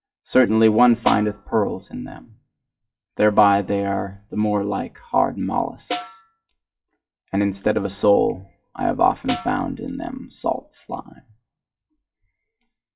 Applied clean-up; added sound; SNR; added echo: classical method WPE with log-MMSE.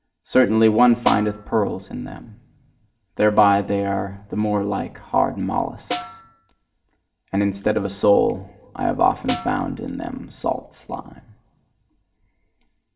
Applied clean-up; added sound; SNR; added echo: none; Snare drum; 10 dB; reverberation time 0.7 s.